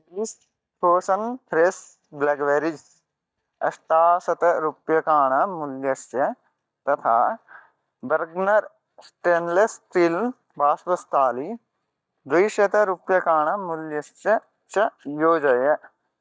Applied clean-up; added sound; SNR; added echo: neural mask model DeepFilterNet 3.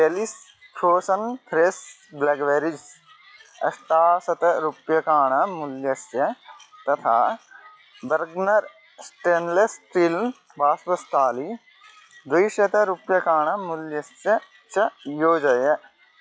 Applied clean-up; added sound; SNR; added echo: classical method log-MMSE.